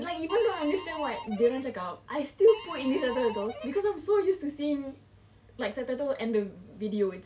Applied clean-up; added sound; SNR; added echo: none; Harmonica; 13 dB; none.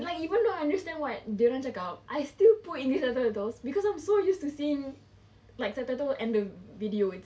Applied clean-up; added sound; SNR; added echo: none; none; none; none.